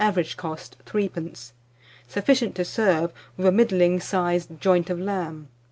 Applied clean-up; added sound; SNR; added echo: none; none; none; none.